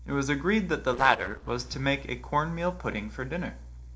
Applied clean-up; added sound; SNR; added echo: neural separator model SepFormer DNS4.